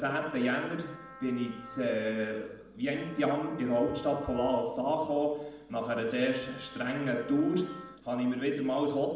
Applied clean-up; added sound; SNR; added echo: none; Wind instrument, woodwind instrument; 19 dB; reverberation time 0.8 s.